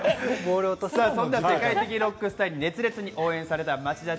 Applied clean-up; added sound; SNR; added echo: none; none; none; none.